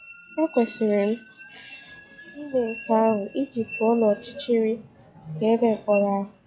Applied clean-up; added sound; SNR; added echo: classical method log-MMSE.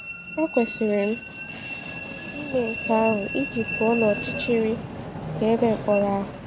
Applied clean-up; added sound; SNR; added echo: none; Train; 7 dB; none.